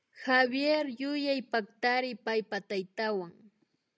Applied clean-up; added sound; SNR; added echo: none; none; none; none.